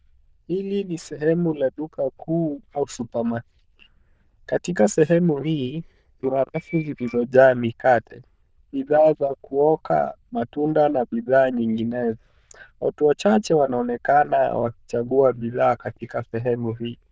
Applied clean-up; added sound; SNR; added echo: neural diffusion model UNIVERSE++.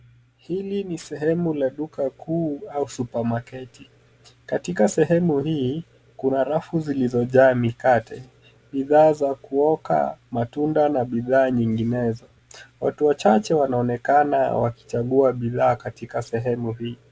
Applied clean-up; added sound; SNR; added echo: none; none; none; none.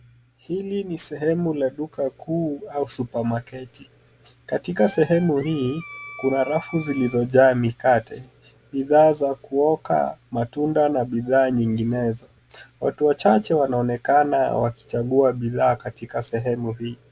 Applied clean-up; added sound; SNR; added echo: none; Wind instrument, woodwind instrument; 17 dB; none.